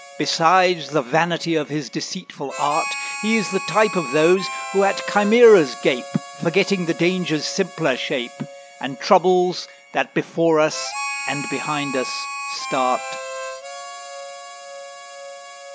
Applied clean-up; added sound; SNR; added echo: none; Harmonica; 11 dB; none.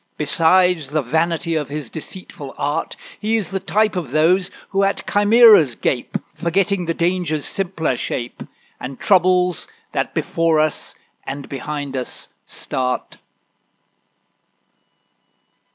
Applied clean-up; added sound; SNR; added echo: none; none; none; none.